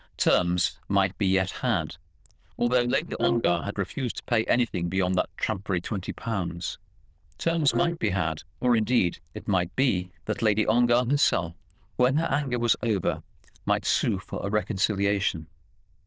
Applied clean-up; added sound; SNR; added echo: neural diffusion model UNIVERSE++.